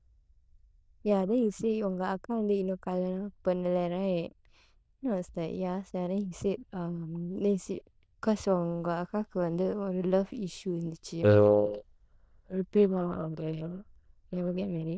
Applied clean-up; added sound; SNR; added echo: neural diffusion model UNIVERSE++.